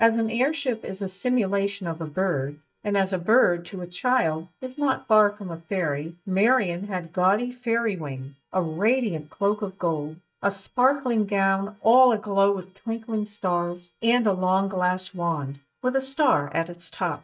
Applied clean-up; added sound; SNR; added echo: neural mask model DeepFilterNet 3.